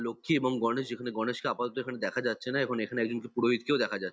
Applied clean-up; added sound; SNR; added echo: none; none; none; none.